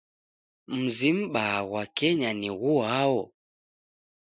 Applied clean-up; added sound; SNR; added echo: none; none; none; none.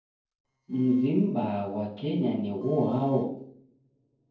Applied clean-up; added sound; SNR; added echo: neural separator model SepFormer DNS4.